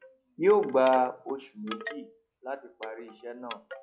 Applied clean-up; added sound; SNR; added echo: classical method log-MMSE.